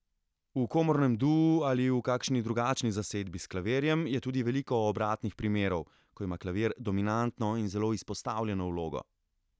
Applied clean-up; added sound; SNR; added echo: none; none; none; none.